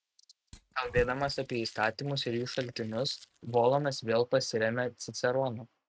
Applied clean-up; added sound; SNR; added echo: neural mask model RNNoise.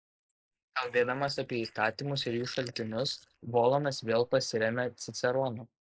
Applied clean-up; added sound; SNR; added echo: neural mask model Resemble Enhance denoiser.